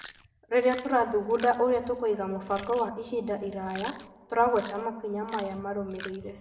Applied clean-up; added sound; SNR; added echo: none; Chewing, mastication; 17 dB; reverberation time 1.3 s.